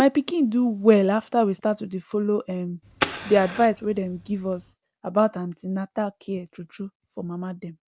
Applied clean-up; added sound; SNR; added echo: none; Fire; 10 dB; none.